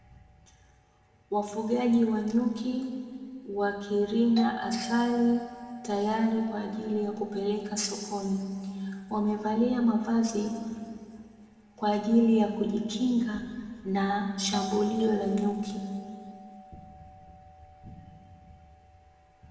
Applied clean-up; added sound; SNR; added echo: none; Doorbell; 18 dB; reverberation time 2.2 s.